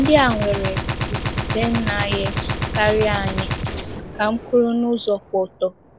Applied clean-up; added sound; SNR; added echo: none; Gunshot, gunfire; 4 dB; none.